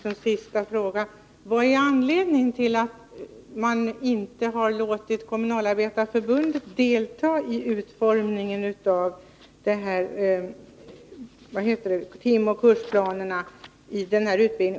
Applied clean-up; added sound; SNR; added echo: none; none; none; none.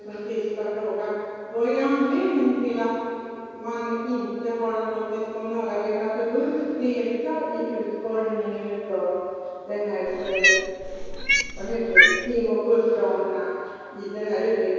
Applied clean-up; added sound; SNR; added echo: none; Cat; -4 dB; reverberation time 2.2 s.